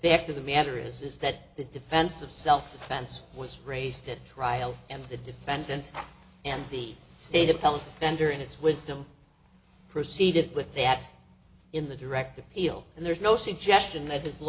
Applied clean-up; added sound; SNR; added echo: none; none; none; none.